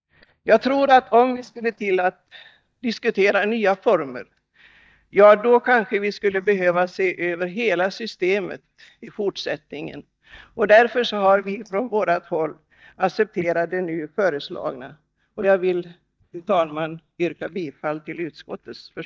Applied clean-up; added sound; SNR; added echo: neural mask model DeepFilterNet 3.